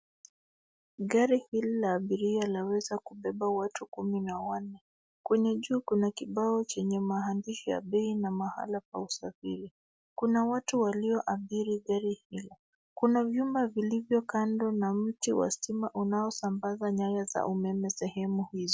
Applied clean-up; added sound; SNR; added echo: none; none; none; none.